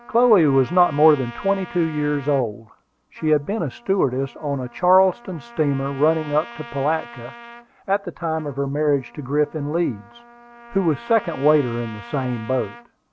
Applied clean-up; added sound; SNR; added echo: none; Trumpet; 19 dB; none.